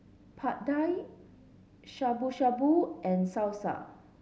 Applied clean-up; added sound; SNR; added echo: none; none; none; none.